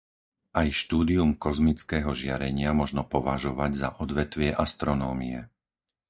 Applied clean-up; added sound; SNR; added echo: neural mask model DeepFilterNet 3.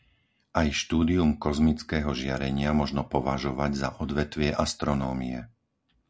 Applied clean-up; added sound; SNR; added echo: none; none; none; none.